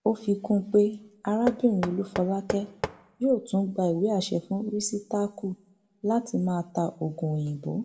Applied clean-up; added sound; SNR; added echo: none; Knock; 9 dB; reverberation time 0.4 s.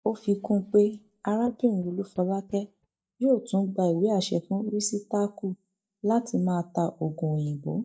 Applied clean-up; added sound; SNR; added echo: neural mask model DeepFilterNet 3.